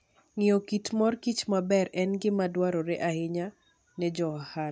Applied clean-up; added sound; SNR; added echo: none; none; none; none.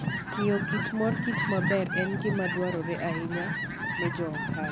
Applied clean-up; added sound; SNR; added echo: none; Fire + Fowl; 0 dB; none.